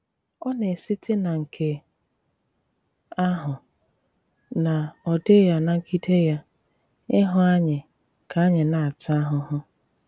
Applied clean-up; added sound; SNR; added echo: none; none; none; none.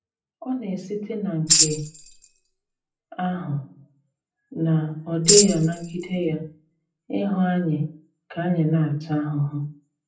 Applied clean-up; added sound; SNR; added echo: classical method WPE with log-MMSE.